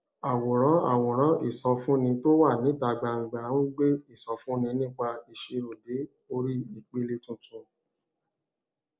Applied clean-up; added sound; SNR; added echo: none; none; none; none.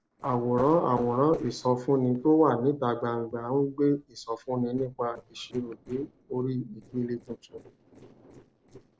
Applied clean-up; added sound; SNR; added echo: neural separator model SepFormer DNS4.